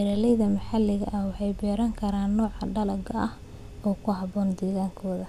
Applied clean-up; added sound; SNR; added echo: none; none; none; none.